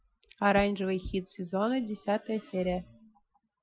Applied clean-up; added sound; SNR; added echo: classical method Wiener filter.